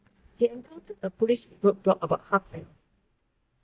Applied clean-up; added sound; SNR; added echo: neural mask model DeepFilterNet 3.